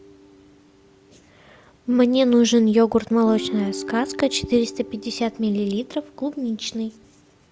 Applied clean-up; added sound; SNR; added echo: none; Guitar; 16 dB; none.